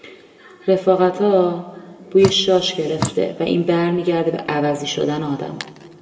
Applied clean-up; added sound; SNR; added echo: none; Drip; 7 dB; reverberation time 1.2 s.